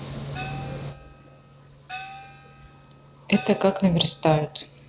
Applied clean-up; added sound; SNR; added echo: none; Gong; 15 dB; none.